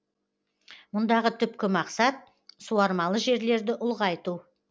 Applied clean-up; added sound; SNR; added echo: none; none; none; none.